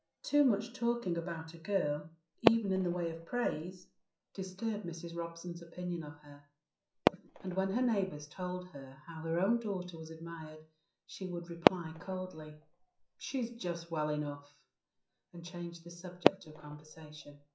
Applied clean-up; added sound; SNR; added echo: classical method WPE with log-MMSE.